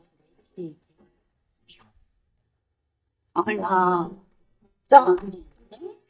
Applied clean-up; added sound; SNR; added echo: neural mask model DeepFilterNet 3.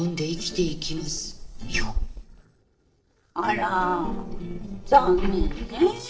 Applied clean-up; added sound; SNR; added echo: neural separator model SepFormer DNS4.